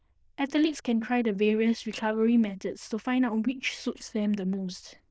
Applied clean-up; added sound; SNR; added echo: neural diffusion model UNIVERSE++.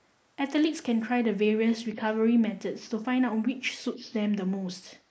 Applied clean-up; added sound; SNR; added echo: neural mask model Resemble Enhance denoiser.